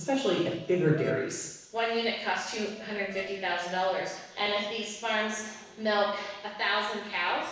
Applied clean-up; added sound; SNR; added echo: neural separator model SepFormer DNS4.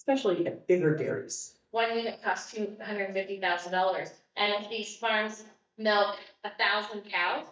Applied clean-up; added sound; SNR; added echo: neural mask model DeepFilterNet 3.